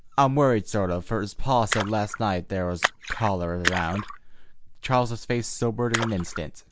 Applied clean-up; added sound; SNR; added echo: none; Splash, splatter; 9 dB; none.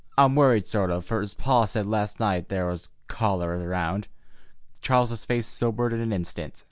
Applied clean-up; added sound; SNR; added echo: none; none; none; none.